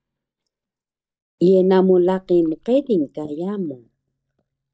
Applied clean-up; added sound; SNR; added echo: neural mask model DeepFilterNet 3.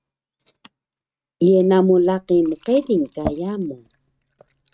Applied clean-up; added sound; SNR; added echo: neural mask model RNNoise.